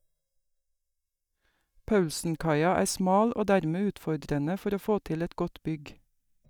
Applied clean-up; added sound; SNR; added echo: neural mask model DeepFilterNet 3.